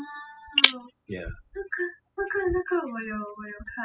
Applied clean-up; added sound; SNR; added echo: classical method spectral subtraction.